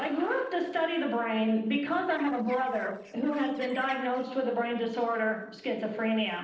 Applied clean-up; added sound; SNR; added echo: neural separator model SepFormer DNS4.